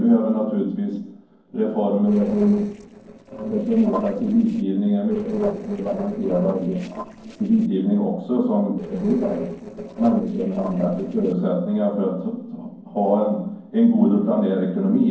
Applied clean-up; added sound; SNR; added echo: neural separator model SepFormer DNS4.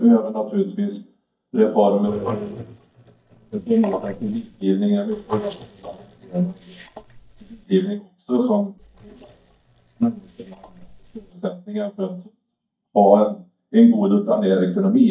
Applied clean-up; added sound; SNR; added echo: neural mask model DeepFilterNet 3.